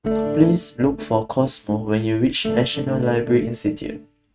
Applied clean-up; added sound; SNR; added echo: neural mask model RNNoise.